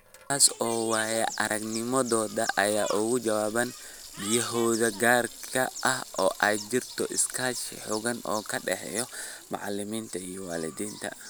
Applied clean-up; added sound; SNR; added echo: none; Sink (filling or washing) / Water tap, faucet; 20 dB; none.